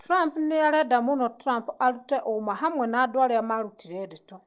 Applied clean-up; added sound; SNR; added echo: neural mask model DeepFilterNet 3.